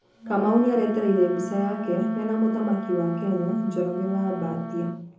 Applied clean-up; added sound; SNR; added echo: none; Wind instrument, woodwind instrument; 10 dB; reverberation time 0.5 s.